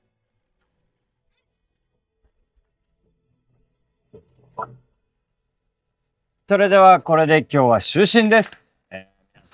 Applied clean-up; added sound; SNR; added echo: neural mask model DeepFilterNet 3.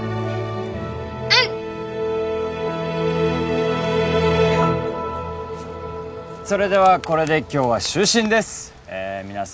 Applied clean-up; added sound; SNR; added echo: none; none; none; none.